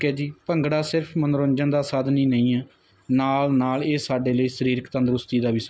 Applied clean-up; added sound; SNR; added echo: none; none; none; none.